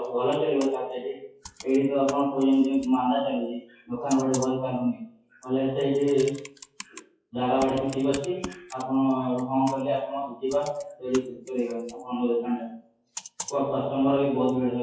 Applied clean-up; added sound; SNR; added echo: classical method WPE with log-MMSE.